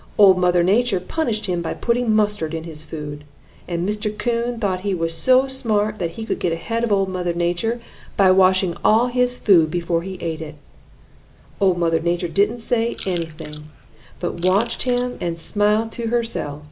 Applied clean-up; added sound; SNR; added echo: none; Chewing, mastication / Crushing; 19 dB; none.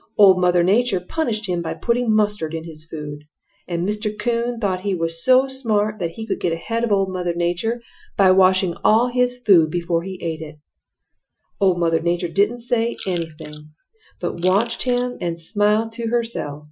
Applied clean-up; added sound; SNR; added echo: classical method Wiener filter.